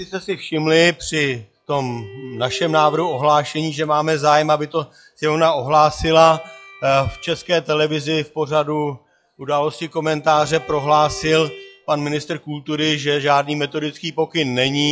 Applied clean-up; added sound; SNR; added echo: classical method log-MMSE.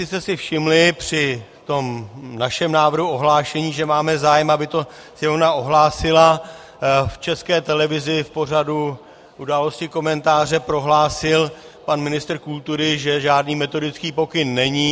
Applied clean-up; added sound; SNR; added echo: none; none; none; none.